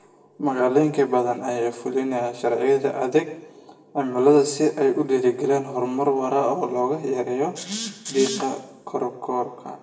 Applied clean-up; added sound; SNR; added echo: none; none; none; reverberation time 0.7 s.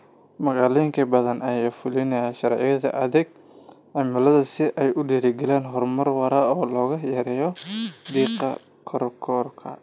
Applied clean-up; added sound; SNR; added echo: none; none; none; none.